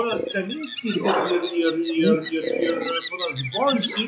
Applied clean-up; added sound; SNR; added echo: classical method log-MMSE.